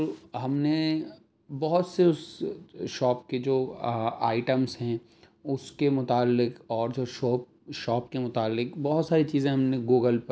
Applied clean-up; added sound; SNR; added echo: none; none; none; none.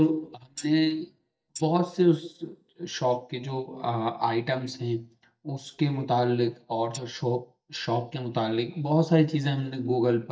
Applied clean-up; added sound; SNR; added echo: neural mask model DeepFilterNet 3.